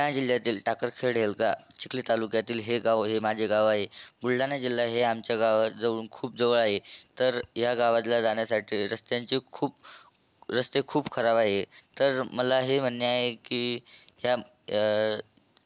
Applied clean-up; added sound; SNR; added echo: none; none; none; none.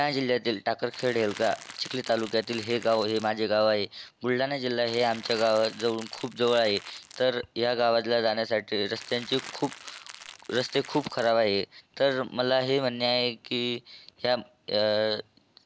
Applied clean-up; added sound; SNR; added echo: none; Crackle; 17 dB; none.